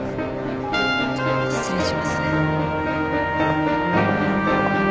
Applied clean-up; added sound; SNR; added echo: none; Piano; 18 dB; none.